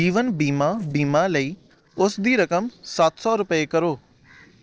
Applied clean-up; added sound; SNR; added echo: neural separator model SepFormer DNS4.